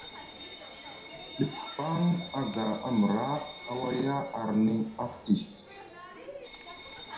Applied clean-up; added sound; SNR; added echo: none; Bell; 9 dB; reverberation time 0.6 s.